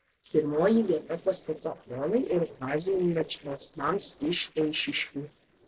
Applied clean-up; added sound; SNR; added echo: neural separator model SepFormer DNS4.